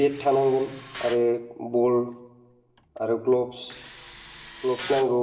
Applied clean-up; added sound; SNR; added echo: none; Tools; 17 dB; reverberation time 0.8 s.